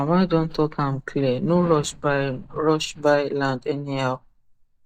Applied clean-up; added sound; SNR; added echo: neural mask model DeepFilterNet 3.